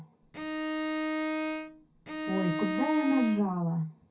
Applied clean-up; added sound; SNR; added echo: none; Bowed string instrument; 1 dB; reverberation time 0.3 s.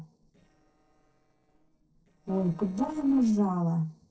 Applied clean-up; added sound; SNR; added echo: neural separator model SepFormer DNS4.